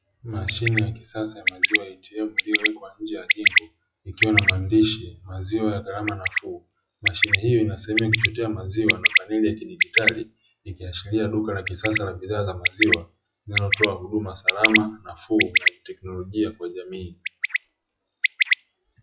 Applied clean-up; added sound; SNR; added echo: classical method log-MMSE.